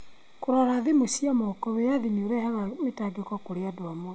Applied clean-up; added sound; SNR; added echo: none; none; none; none.